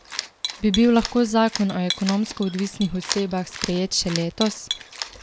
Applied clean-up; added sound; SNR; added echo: none; Cat; 10 dB; none.